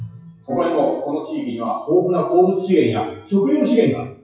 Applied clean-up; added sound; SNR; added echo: classical method WPE with log-MMSE.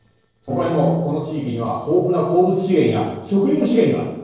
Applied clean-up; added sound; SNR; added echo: neural separator model SepFormer DNS4.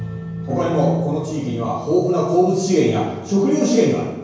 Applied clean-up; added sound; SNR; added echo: none; Piano; 12 dB; reverberation time 1.0 s.